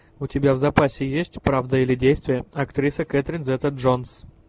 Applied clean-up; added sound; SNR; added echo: none; none; none; none.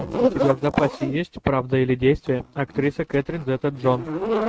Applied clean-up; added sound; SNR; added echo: neural mask model RNNoise.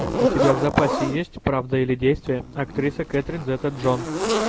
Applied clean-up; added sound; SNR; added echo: none; Zipper (clothing); 3 dB; none.